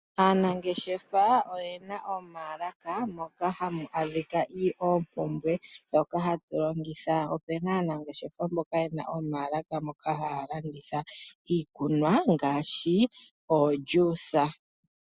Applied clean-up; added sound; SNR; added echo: none; none; none; none.